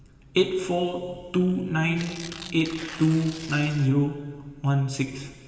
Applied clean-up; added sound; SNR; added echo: none; Tearing; 15 dB; reverberation time 2.9 s.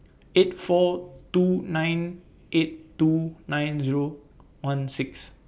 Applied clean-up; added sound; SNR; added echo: none; none; none; none.